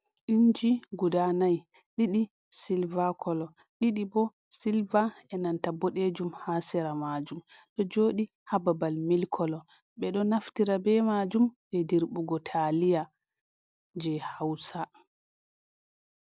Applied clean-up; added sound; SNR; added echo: none; none; none; none.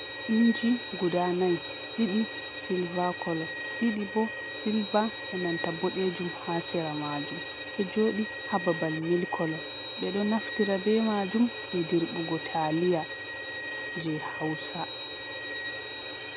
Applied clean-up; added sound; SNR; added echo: none; Bowed string instrument; 7 dB; none.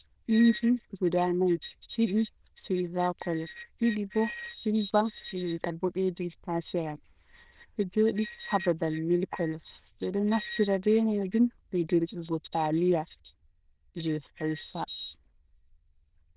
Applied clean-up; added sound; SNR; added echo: neural diffusion model UNIVERSE++.